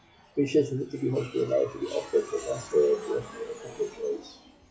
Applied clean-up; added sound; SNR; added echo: classical method log-MMSE.